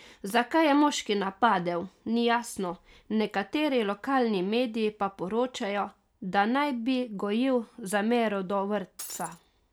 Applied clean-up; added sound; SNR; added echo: none; Shatter; 13 dB; none.